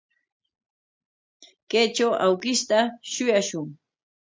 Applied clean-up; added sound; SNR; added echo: none; none; none; none.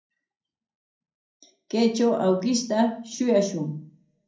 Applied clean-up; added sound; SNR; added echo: none; none; none; reverberation time 0.6 s.